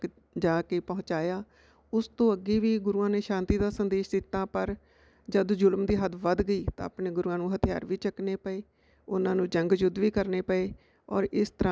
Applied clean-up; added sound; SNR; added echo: none; none; none; none.